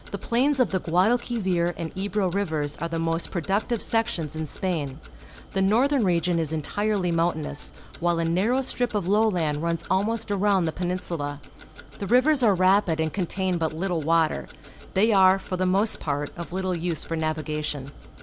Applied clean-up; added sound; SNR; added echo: none; Tick-tock; 19 dB; none.